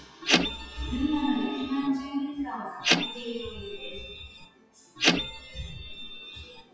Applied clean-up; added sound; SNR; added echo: classical method WPE with log-MMSE.